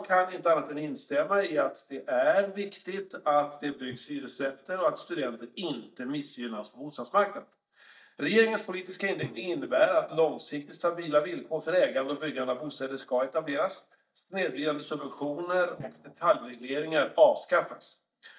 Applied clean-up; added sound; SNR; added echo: neural mask model DeepFilterNet 3.